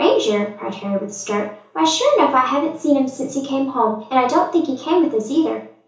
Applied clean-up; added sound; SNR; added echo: none; none; none; reverberation time 0.7 s.